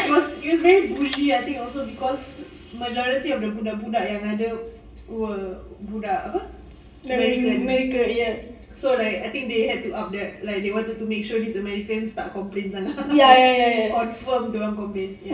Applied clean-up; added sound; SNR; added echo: none; Tools; 16 dB; reverberation time 0.7 s.